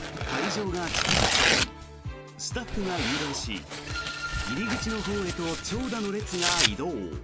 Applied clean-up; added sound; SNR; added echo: none; Tearing; -2 dB; none.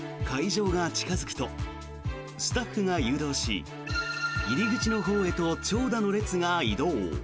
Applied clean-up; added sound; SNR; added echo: none; none; none; none.